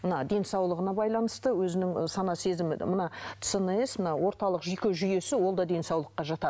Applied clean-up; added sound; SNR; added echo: none; none; none; none.